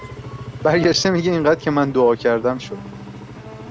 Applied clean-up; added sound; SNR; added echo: none; Engine; 14 dB; none.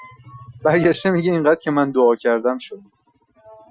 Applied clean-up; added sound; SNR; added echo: classical method Wiener filter.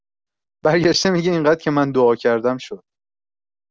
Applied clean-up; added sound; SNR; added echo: none; none; none; none.